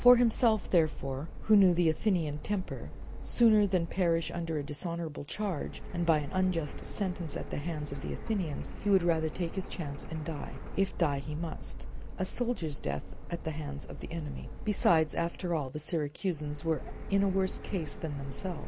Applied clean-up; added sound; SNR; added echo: none; Printer; 7 dB; none.